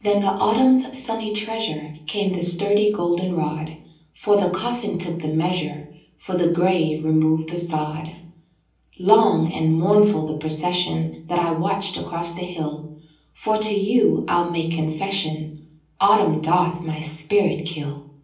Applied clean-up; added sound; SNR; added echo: none; none; none; reverberation time 0.6 s.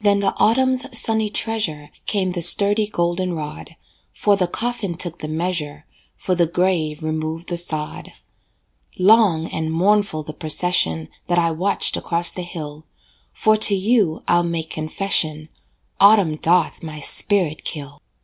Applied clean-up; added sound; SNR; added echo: none; none; none; none.